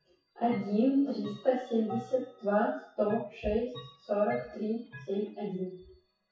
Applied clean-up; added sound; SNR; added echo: classical method WPE with log-MMSE.